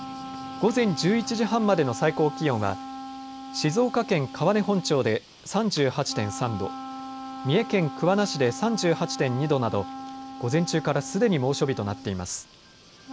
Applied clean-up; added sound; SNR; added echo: none; Wind instrument, woodwind instrument; 13 dB; none.